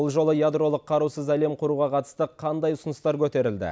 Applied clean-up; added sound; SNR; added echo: none; none; none; none.